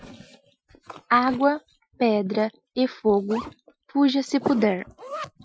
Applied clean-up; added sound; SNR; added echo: classical method Wiener filter.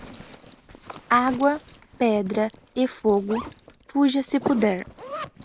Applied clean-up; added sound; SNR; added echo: none; Zipper (clothing); 17 dB; none.